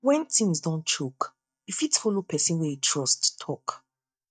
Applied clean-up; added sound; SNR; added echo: neural mask model DeepFilterNet 3.